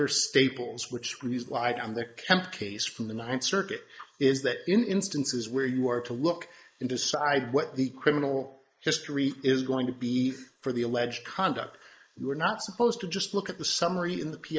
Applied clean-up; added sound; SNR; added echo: neural mask model Resemble Enhance denoiser.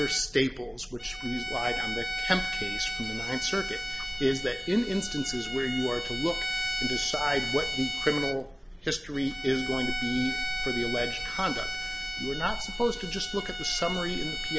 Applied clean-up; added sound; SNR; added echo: none; Bowed string instrument; 4 dB; none.